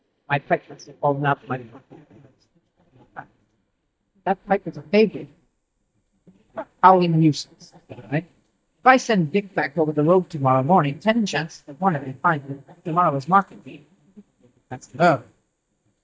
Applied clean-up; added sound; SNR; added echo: neural mask model DeepFilterNet 3.